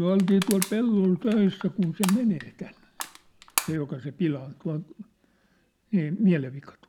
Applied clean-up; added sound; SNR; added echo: none; Crushing; 11 dB; none.